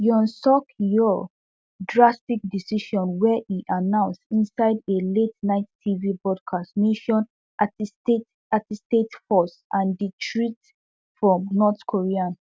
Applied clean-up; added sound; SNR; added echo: none; none; none; none.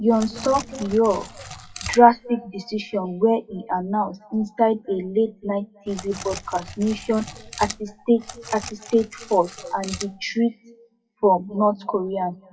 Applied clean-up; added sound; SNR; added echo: classical method WPE with log-MMSE.